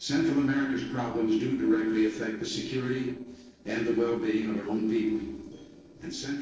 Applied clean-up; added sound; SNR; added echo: neural separator model SepFormer DNS4.